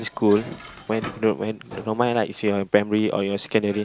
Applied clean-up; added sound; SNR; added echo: none; Dishes, pots, and pans; 19 dB; none.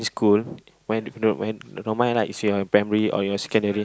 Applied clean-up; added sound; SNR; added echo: none; none; none; none.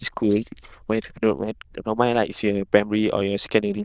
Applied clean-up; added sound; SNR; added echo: neural diffusion model UNIVERSE++.